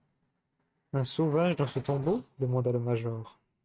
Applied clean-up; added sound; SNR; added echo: neural mask model RNNoise.